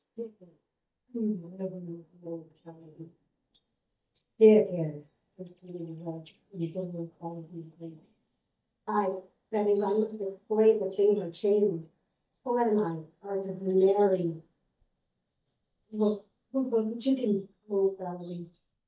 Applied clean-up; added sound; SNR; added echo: neural mask model DeepFilterNet 3.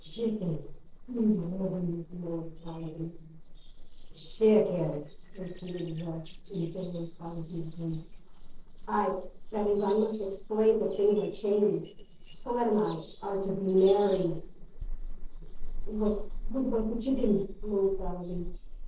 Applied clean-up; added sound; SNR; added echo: neural separator model SepFormer DNS4.